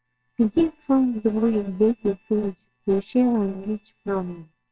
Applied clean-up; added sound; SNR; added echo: neural separator model SepFormer WHAMR!.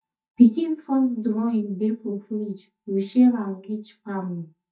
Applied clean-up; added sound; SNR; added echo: neural mask model DeepFilterNet 3.